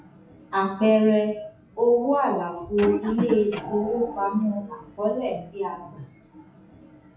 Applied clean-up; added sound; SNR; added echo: classical method WPE with log-MMSE.